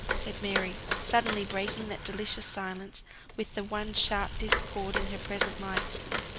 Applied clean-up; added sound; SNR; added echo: none; Bicycle; 1 dB; none.